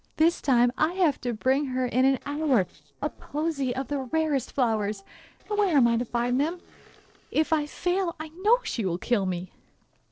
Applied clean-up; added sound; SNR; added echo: neural separator model SepFormer DNS4.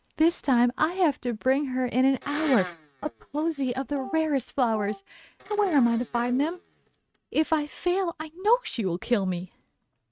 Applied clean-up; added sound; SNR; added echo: neural mask model RNNoise.